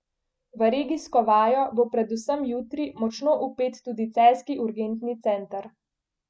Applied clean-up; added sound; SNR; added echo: none; none; none; none.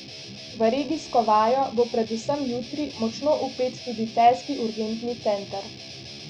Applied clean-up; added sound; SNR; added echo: none; Guitar; 15 dB; none.